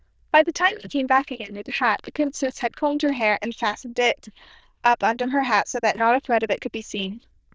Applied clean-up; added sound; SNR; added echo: neural diffusion model UNIVERSE++.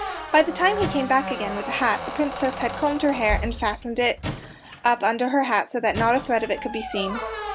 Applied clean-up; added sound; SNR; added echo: none; Squeak / Wood + Squeak; 8 dB; none.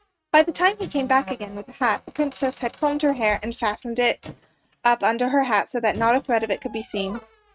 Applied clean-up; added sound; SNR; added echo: neural mask model RNNoise.